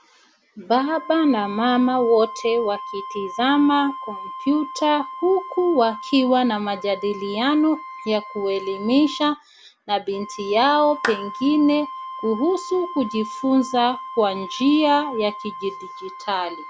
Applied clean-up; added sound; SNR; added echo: none; Clapping + Wind instrument, woodwind instrument; 13 dB; none.